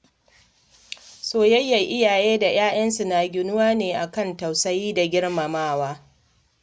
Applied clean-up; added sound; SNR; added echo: none; none; none; none.